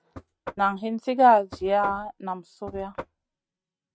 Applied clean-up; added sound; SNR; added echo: neural mask model RNNoise.